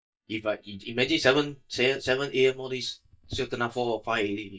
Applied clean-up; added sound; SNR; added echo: neural mask model DeepFilterNet 3.